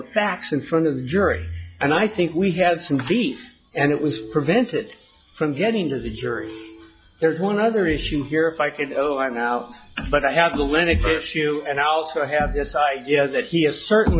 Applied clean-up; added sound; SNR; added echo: classical method log-MMSE.